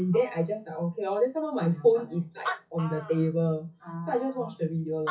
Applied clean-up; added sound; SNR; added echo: classical method WPE with log-MMSE.